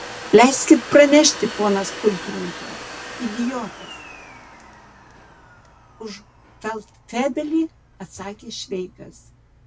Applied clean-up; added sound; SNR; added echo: none; Domestic sounds, home sounds; 15 dB; none.